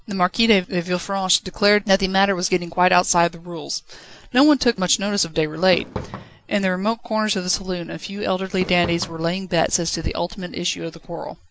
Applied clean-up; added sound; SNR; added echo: none; Fireworks; 14 dB; none.